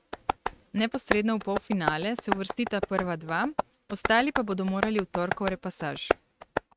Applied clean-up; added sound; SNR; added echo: neural mask model RNNoise.